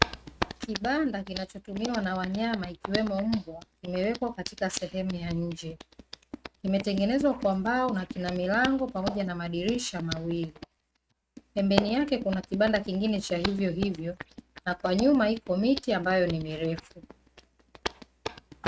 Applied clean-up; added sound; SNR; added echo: neural mask model RNNoise.